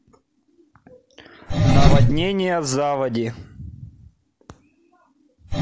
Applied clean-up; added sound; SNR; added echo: none; Engine; -4 dB; none.